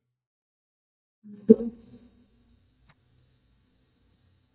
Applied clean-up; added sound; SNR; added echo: neural mask model DeepFilterNet 3.